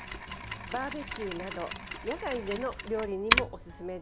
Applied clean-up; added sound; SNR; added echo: none; Mechanisms; -1 dB; none.